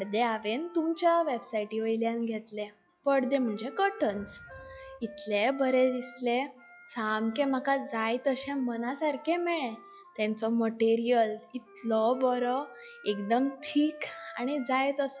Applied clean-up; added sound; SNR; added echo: classical method log-MMSE.